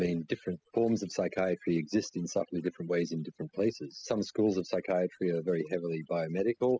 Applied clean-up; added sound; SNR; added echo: classical method spectral subtraction.